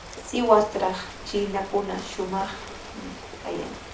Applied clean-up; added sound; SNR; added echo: none; Ocean; 13 dB; reverberation time 0.4 s.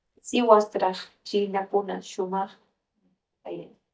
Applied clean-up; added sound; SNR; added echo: neural mask model DeepFilterNet 3.